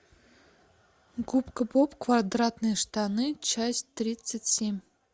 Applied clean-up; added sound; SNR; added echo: none; none; none; none.